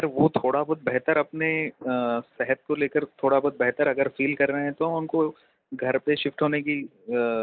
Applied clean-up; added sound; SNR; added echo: neural mask model Resemble Enhance denoiser.